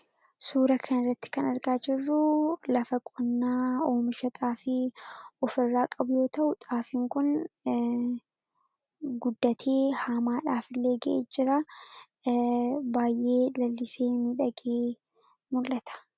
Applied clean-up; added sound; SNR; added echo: none; none; none; none.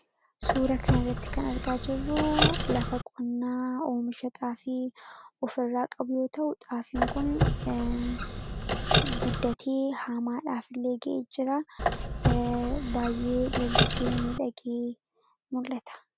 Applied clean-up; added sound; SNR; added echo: none; Squeak; -3 dB; none.